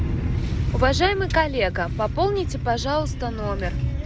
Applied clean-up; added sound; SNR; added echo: none; none; none; none.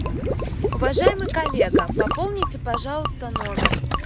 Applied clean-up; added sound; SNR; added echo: none; Water / Liquid + Gurgling / Liquid; -2 dB; none.